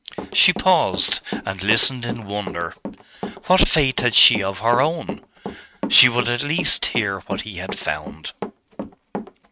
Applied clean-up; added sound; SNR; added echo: neural mask model RNNoise.